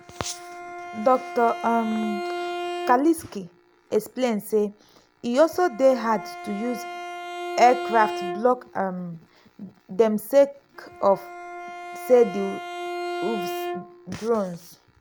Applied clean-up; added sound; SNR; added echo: none; Bowed string instrument; 10 dB; none.